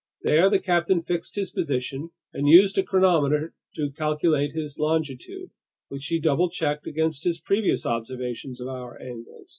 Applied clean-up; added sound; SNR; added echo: none; none; none; none.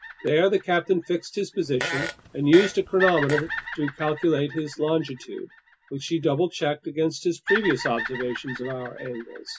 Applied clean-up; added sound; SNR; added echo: none; Bird vocalization, bird call, bird song + Fart; 10 dB; none.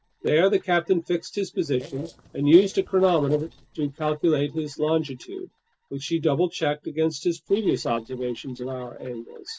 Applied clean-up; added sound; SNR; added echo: neural separator model SepFormer DNS4.